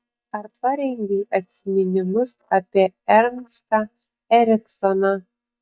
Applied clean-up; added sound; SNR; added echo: neural mask model DeepFilterNet 3.